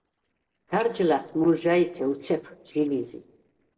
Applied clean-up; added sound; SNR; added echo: neural separator model SepFormer DNS4.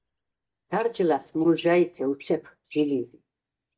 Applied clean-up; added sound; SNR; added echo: neural mask model DeepFilterNet 3.